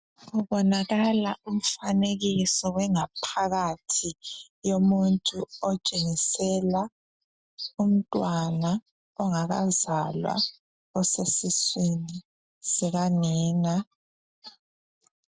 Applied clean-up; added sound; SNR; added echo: none; none; none; none.